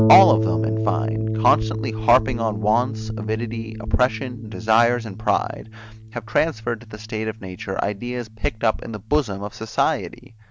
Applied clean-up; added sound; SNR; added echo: none; Harp; 5 dB; none.